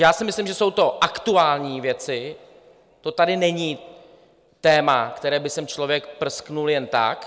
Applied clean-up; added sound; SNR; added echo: none; none; none; none.